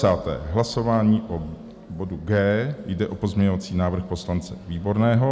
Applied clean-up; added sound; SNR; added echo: none; none; none; none.